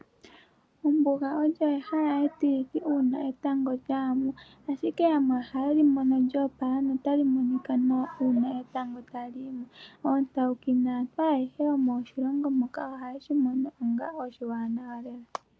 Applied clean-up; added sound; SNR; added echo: none; none; none; none.